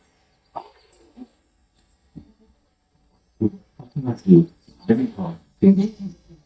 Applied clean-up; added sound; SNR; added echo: neural mask model DeepFilterNet 3.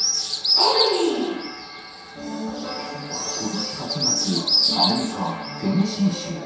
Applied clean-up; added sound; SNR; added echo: none; Bird; 0 dB; reverberation time 0.7 s.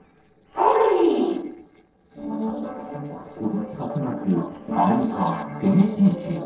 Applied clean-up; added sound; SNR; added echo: neural separator model SepFormer DNS4.